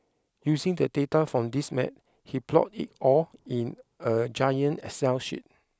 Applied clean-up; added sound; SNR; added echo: none; none; none; none.